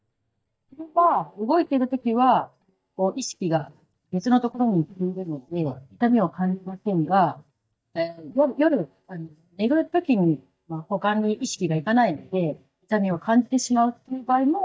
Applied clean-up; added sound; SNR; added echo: neural mask model DeepFilterNet 3.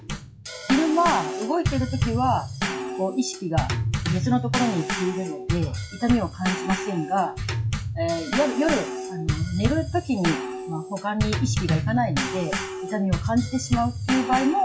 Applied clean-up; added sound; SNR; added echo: classical method WPE with log-MMSE.